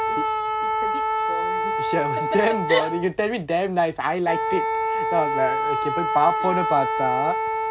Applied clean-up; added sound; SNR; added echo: none; Wind instrument, woodwind instrument; 0 dB; none.